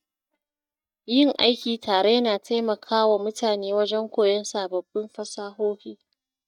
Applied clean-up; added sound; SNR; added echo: neural mask model DeepFilterNet 3.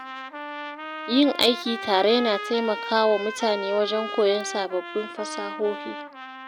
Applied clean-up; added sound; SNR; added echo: none; Trumpet; 10 dB; none.